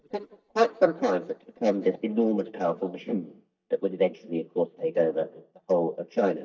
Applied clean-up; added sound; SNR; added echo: neural mask model DeepFilterNet 3.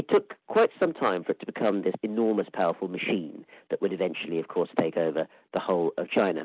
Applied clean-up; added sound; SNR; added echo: none; none; none; none.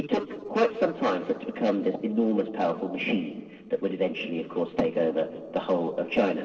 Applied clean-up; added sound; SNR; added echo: neural separator model SepFormer DNS4.